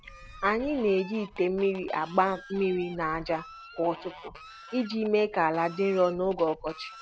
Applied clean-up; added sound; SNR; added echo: none; Fowl; 18 dB; none.